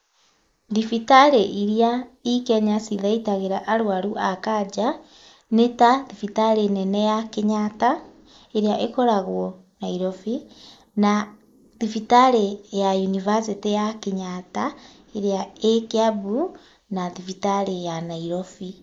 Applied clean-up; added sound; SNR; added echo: neural mask model Resemble Enhance denoiser.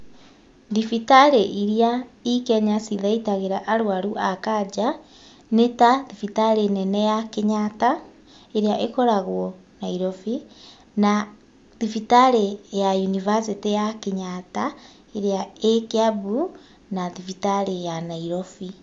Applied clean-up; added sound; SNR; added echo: none; none; none; none.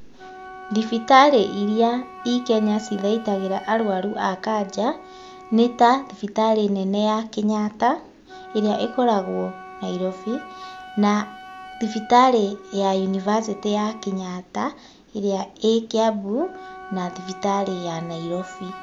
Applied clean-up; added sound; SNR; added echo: none; Wind instrument, woodwind instrument; 18 dB; none.